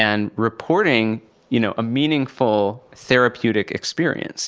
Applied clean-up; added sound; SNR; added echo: none; none; none; none.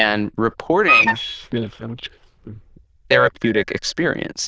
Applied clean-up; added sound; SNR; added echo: neural diffusion model UNIVERSE++.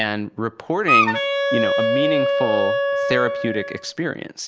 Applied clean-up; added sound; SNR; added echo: none; Wind instrument, woodwind instrument; -4 dB; none.